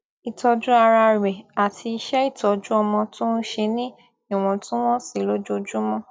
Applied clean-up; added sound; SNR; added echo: none; none; none; none.